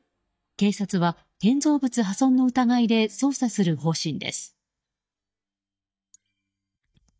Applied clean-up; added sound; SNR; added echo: neural mask model DeepFilterNet 3.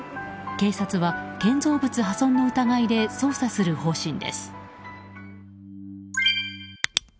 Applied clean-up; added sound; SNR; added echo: none; Organ; 18 dB; none.